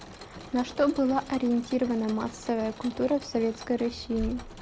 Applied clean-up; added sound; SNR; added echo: none; Mechanisms; 17 dB; none.